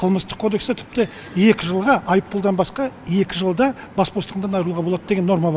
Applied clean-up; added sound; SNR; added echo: none; none; none; none.